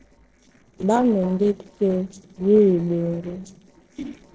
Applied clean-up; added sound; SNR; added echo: neural separator model SepFormer DNS4.